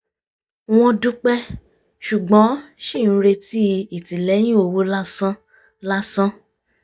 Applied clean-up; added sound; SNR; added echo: neural mask model DeepFilterNet 3.